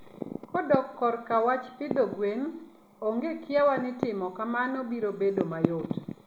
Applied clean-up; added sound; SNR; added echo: none; none; none; none.